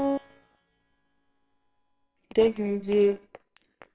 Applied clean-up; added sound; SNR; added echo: neural separator model SepFormer WHAMR!.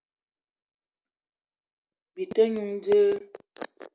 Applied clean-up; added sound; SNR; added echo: none; none; none; none.